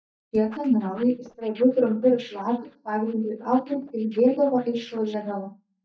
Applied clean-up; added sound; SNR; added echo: neural mask model DeepFilterNet 3.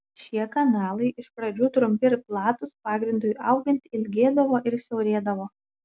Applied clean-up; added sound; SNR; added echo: none; none; none; none.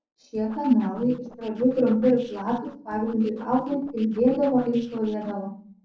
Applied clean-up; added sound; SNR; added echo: neural separator model SepFormer DNS4.